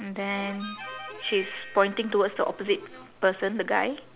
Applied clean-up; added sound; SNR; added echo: none; Harmonica; 14 dB; none.